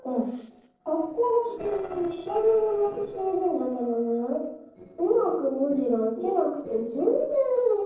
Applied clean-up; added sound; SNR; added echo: neural separator model SepFormer DNS4.